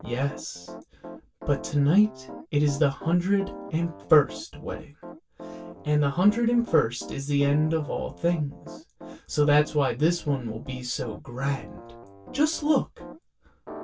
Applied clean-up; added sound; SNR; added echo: none; Piano; 16 dB; reverberation time 0.1 s.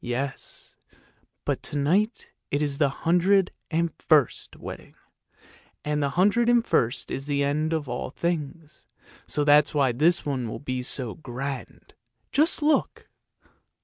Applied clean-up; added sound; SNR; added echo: none; none; none; none.